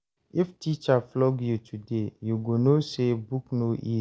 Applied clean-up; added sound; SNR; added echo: none; none; none; none.